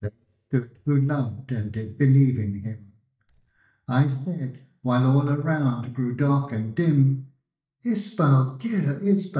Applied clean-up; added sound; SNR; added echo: neural mask model DeepFilterNet 3.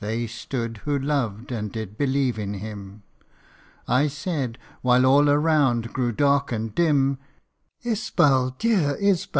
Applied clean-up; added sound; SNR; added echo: none; none; none; none.